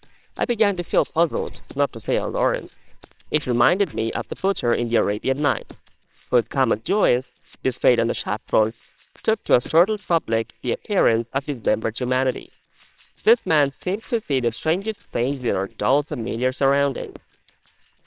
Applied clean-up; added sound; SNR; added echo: neural separator model SepFormer WHAMR!.